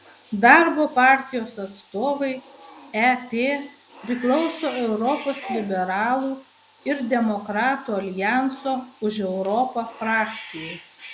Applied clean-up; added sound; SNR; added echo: none; Bathtub (filling or washing) / Cat; 18 dB; none.